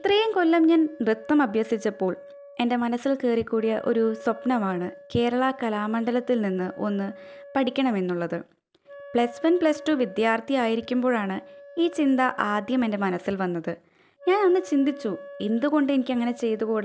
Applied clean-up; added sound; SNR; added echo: none; Wind instrument, woodwind instrument; 20 dB; none.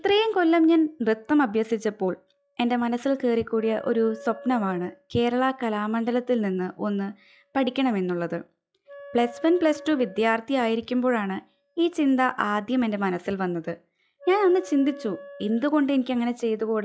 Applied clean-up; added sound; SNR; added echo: classical method log-MMSE.